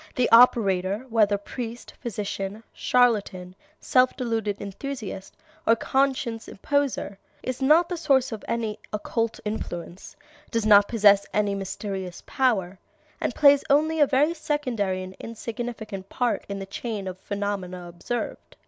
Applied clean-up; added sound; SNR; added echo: none; none; none; none.